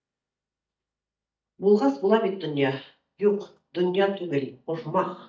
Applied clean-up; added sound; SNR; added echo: neural mask model DeepFilterNet 3.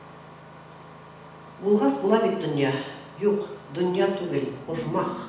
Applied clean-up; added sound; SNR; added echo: none; Engine starting; 17 dB; reverberation time 0.9 s.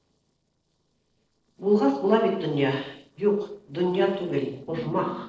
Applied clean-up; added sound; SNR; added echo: neural separator model SepFormer DNS4.